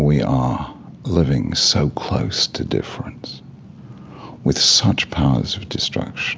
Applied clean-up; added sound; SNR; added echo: none; none; none; none.